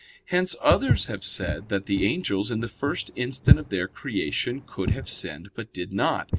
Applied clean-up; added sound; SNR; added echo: none; Walk, footsteps; 1 dB; none.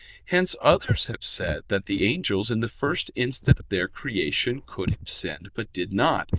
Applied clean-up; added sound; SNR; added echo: neural diffusion model UNIVERSE++.